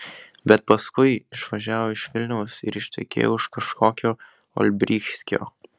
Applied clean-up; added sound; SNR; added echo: none; none; none; none.